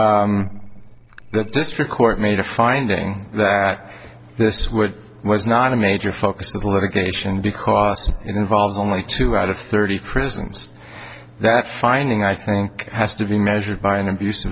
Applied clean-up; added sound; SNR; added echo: neural separator model SepFormer DNS4.